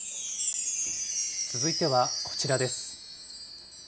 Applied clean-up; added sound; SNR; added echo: none; Wind chime; -1 dB; none.